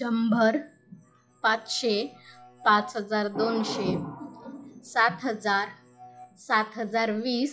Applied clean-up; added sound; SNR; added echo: classical method log-MMSE.